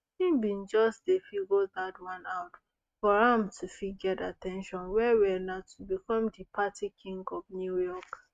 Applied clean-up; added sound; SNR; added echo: neural mask model RNNoise.